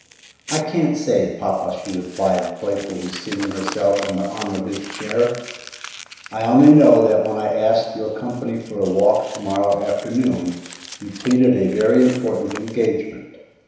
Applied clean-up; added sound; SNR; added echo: none; Crumpling, crinkling; 18 dB; reverberation time 1.0 s.